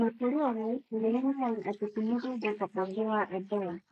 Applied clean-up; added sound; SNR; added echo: neural mask model Resemble Enhance denoiser.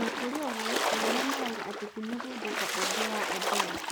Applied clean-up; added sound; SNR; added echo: none; Splash, splatter; -5 dB; none.